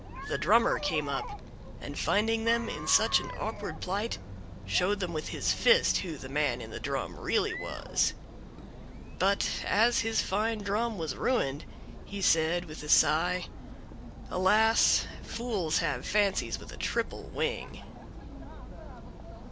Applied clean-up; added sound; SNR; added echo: none; Chatter; 10 dB; none.